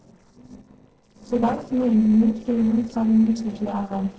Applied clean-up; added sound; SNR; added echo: neural separator model SepFormer DNS4.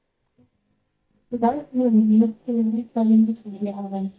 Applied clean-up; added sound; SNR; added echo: neural mask model DeepFilterNet 3.